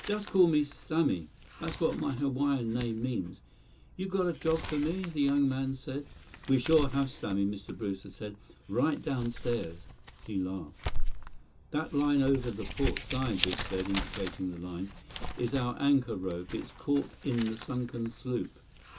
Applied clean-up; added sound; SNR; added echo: none; Crumpling, crinkling; 6 dB; reverberation time 0.2 s.